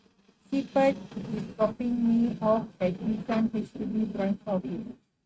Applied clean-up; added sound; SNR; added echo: neural mask model RNNoise.